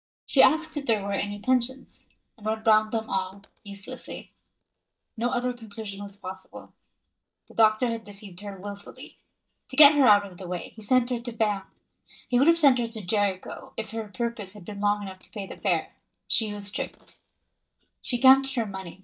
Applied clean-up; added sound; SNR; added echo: neural mask model DeepFilterNet 3.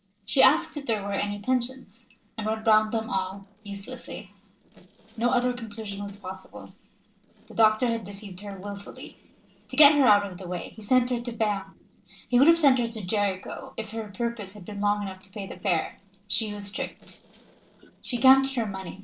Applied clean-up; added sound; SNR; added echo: neural separator model SepFormer DNS4.